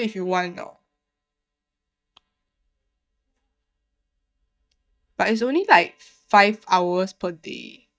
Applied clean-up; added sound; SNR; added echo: neural mask model DeepFilterNet 3.